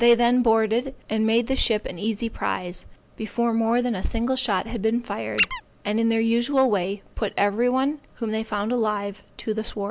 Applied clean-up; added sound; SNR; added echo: none; Squeak; 7 dB; none.